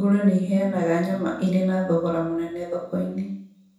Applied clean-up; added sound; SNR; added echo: none; none; none; reverberation time 0.7 s.